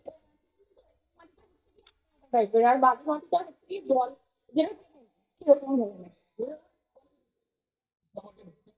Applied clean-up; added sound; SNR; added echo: neural mask model DeepFilterNet 3.